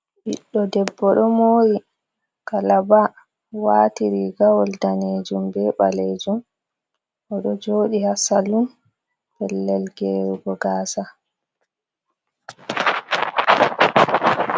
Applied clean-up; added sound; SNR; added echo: none; none; none; none.